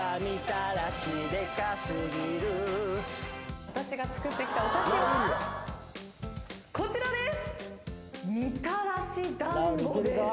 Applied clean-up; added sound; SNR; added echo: none; none; none; none.